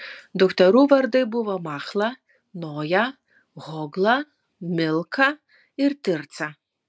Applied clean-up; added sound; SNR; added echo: none; none; none; none.